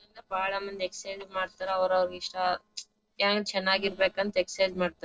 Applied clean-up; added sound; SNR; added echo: neural separator model SepFormer DNS4.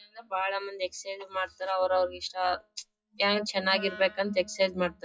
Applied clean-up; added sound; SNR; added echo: classical method WPE with log-MMSE.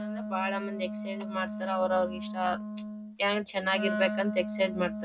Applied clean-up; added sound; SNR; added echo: none; Wind instrument, woodwind instrument; 5 dB; reverberation time 0.2 s.